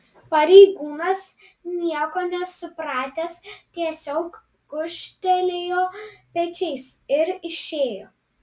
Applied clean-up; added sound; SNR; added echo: none; none; none; none.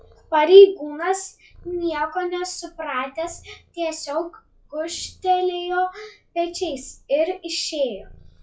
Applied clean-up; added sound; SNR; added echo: classical method log-MMSE.